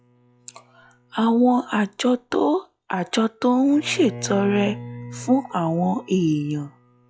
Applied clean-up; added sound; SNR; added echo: classical method log-MMSE.